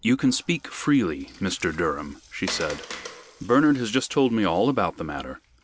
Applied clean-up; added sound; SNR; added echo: none; Water; 19 dB; none.